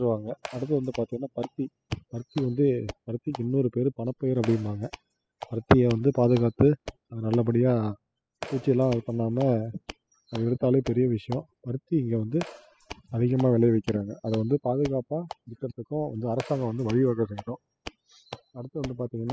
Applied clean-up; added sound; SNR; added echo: classical method spectral subtraction.